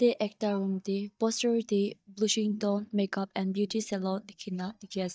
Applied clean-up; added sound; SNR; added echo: neural mask model DeepFilterNet 3.